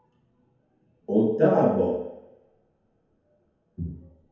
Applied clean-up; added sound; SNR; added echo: none; none; none; reverberation time 1.0 s.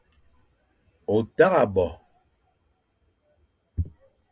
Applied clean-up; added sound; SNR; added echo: none; none; none; none.